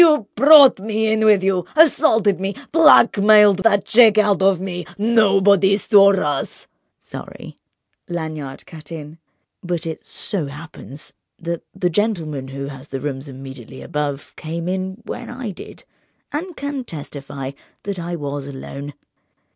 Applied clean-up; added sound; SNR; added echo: none; none; none; none.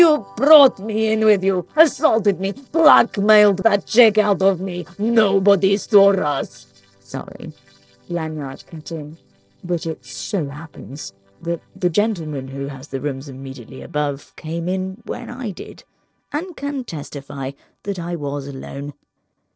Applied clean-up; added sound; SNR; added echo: neural separator model SepFormer DNS4.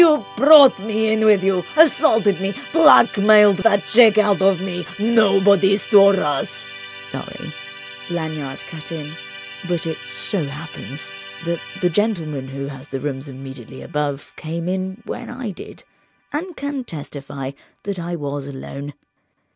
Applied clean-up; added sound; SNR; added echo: none; Musical instrument; 18 dB; none.